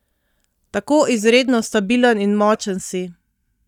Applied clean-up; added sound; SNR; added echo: neural mask model DeepFilterNet 3.